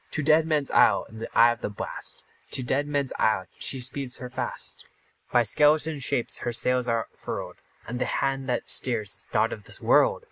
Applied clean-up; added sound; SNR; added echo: neural mask model Resemble Enhance denoiser.